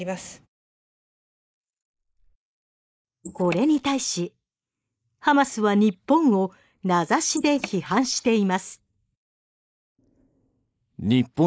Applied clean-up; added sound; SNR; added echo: neural mask model Resemble Enhance denoiser.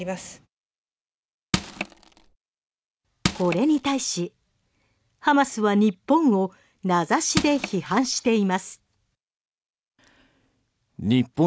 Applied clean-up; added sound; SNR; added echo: none; Crushing; 5 dB; none.